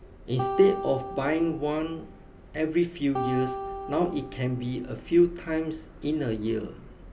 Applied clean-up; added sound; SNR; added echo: none; Acoustic guitar; 9 dB; none.